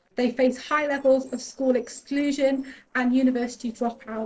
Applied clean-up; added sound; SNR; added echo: neural separator model SepFormer DNS4.